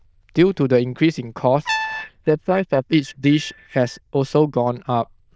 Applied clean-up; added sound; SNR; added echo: neural diffusion model UNIVERSE++.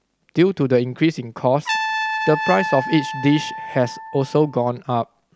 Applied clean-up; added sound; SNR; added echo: none; Trumpet; 8 dB; none.